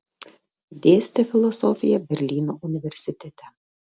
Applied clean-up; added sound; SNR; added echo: none; none; none; none.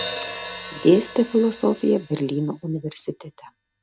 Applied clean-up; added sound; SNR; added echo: none; Hi-hat; 14 dB; none.